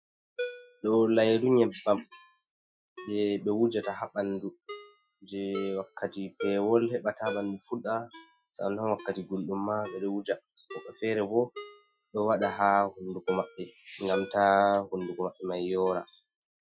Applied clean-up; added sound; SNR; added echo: classical method Wiener filter.